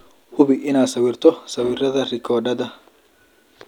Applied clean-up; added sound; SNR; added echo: none; none; none; none.